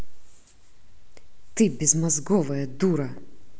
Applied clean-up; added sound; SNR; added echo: none; none; none; none.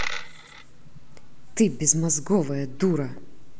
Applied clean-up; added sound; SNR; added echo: none; Coin (dropping); 17 dB; none.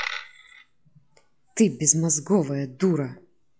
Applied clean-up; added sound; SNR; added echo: classical method log-MMSE.